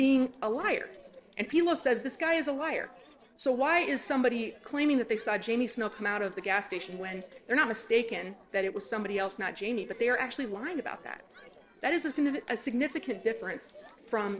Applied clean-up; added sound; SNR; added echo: neural separator model SepFormer DNS4.